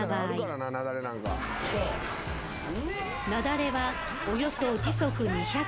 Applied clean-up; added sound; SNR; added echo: none; Keyboard (musical); 10 dB; none.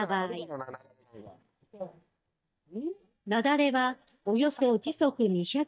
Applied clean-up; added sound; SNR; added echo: neural mask model DeepFilterNet 3.